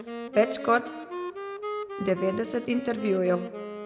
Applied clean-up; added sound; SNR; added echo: none; Wind instrument, woodwind instrument; 8 dB; none.